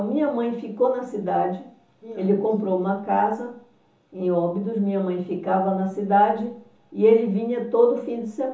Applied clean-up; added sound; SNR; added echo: none; none; none; reverberation time 1.2 s.